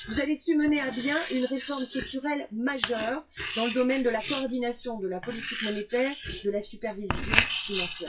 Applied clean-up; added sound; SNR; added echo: classical method WPE with log-MMSE.